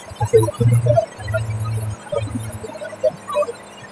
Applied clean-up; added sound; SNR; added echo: classical method spectral subtraction.